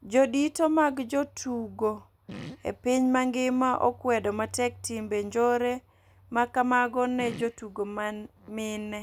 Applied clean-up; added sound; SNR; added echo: none; Fart; 19 dB; none.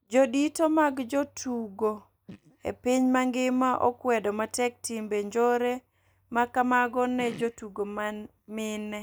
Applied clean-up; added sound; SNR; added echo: neural mask model DeepFilterNet 3.